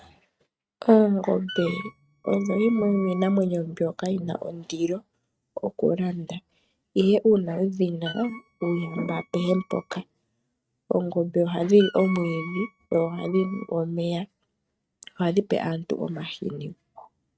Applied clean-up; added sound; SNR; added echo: neural mask model RNNoise.